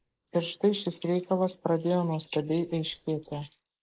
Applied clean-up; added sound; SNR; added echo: neural mask model Resemble Enhance denoiser.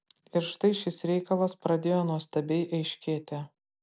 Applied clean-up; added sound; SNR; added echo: none; none; none; none.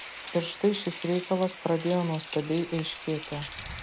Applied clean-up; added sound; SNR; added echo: none; Rain; 12 dB; none.